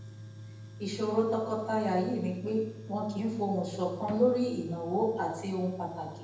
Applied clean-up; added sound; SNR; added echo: none; Tools; 15 dB; reverberation time 0.9 s.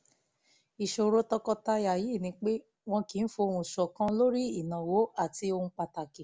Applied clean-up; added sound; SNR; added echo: none; none; none; none.